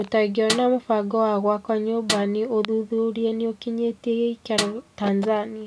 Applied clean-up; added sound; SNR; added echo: none; Snare drum; 8 dB; none.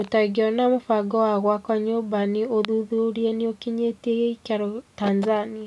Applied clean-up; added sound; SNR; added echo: none; none; none; none.